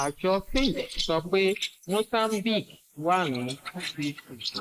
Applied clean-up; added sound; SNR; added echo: neural mask model Resemble Enhance denoiser.